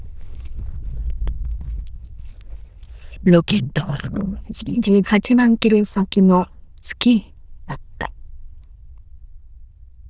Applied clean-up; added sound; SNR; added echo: neural diffusion model UNIVERSE++.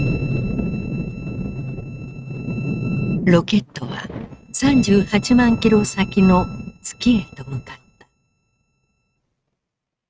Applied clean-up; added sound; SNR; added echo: neural mask model RNNoise.